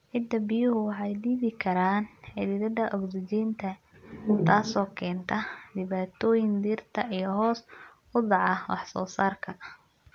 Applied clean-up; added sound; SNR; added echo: none; none; none; none.